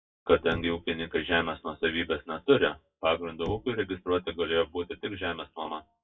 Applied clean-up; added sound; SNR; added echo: classical method WPE with log-MMSE.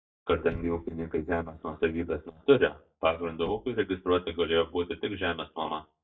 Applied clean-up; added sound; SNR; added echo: neural mask model DeepFilterNet 3.